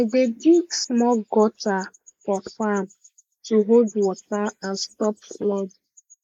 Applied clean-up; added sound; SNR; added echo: neural mask model Resemble Enhance denoiser.